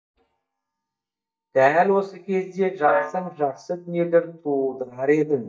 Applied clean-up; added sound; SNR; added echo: neural mask model DeepFilterNet 3.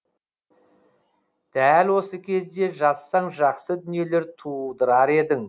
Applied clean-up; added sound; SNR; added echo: none; none; none; none.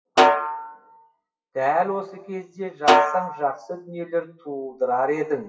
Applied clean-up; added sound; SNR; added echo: classical method WPE with log-MMSE.